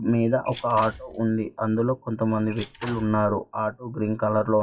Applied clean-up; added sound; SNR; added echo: classical method WPE with log-MMSE.